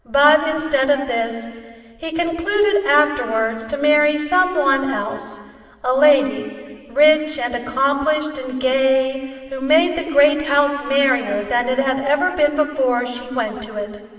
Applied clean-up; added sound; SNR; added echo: none; none; none; reverberation time 2.0 s.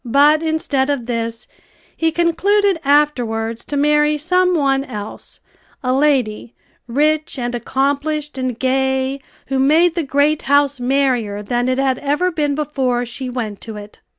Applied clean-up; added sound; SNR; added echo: none; none; none; none.